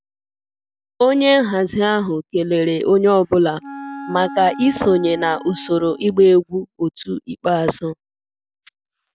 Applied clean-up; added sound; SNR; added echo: none; Wind instrument, woodwind instrument; 15 dB; none.